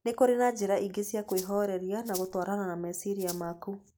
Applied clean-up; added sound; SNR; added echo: none; Rattle (instrument); 12 dB; none.